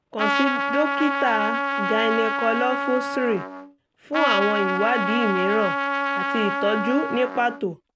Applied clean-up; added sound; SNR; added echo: none; Trumpet; 1 dB; none.